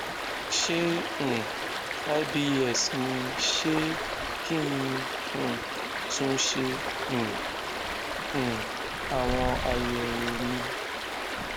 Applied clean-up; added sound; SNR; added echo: none; Stream; 1 dB; none.